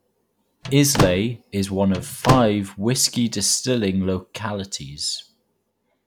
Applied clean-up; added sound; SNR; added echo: none; Slam / Microwave oven; 2 dB; none.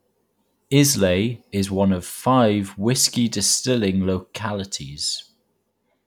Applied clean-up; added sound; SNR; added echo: none; none; none; none.